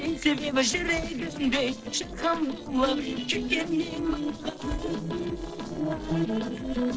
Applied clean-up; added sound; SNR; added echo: neural separator model SepFormer DNS4.